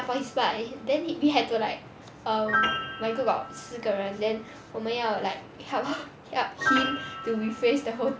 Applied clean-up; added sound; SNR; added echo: none; Piano; 6 dB; none.